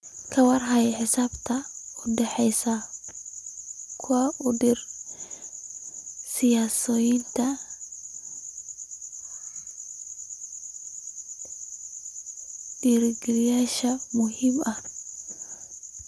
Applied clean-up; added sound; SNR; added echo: none; none; none; none.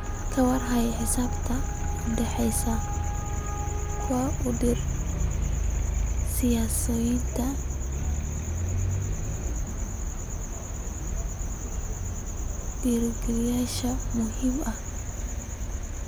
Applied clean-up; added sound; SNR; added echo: none; Traffic noise, roadway noise; -2 dB; none.